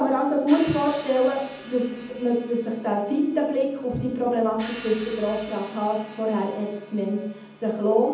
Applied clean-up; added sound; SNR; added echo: none; Crash cymbal; 19 dB; reverberation time 0.8 s.